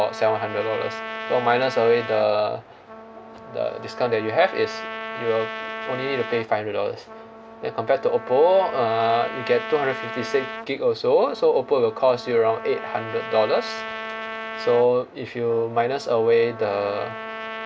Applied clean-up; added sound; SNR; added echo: none; Trumpet; 11 dB; none.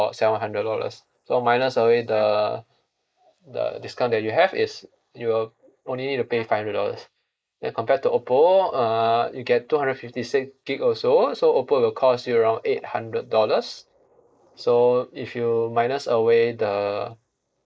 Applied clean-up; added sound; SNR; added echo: neural mask model Resemble Enhance denoiser.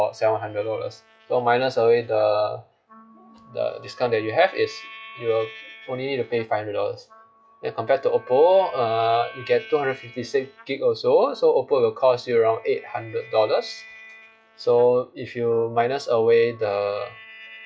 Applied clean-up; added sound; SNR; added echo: classical method log-MMSE.